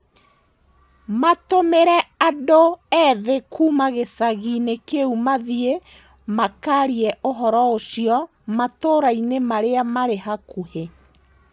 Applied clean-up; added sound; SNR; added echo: none; none; none; none.